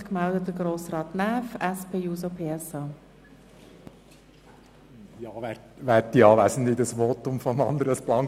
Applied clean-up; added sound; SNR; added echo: none; none; none; none.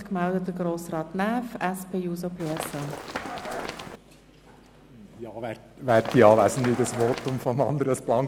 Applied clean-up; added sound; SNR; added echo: none; Run; 9 dB; none.